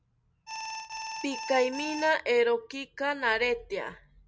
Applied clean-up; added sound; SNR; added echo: none; Alarm; 8 dB; none.